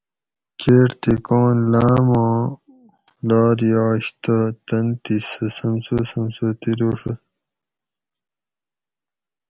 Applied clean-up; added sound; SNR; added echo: none; none; none; none.